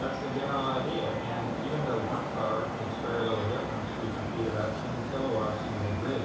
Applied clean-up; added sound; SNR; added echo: none; Traffic noise, roadway noise; 2 dB; reverberation time 0.7 s.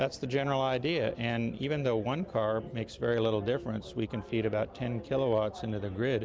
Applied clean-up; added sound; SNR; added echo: none; none; none; none.